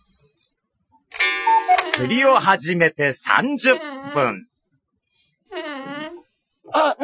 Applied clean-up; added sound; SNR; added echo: classical method Wiener filter.